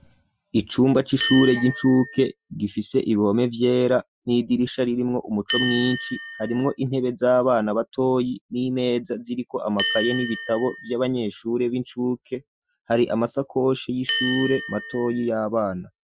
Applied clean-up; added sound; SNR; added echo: classical method Wiener filter.